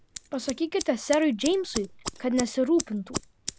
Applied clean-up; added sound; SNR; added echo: none; Scissors; 11 dB; none.